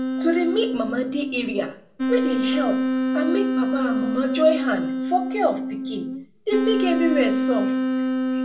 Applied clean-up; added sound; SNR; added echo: none; Wind instrument, woodwind instrument; -1 dB; reverberation time 0.4 s.